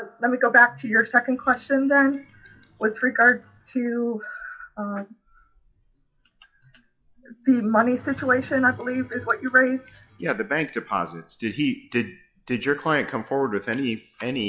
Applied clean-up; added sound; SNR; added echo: classical method log-MMSE.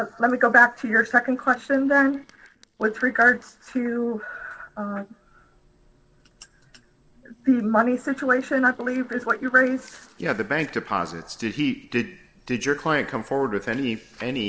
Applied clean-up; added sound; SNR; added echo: neural separator model SepFormer DNS4.